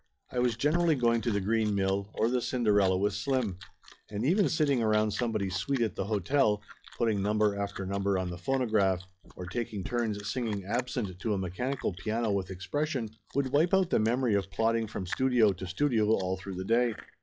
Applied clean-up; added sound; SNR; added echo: classical method log-MMSE.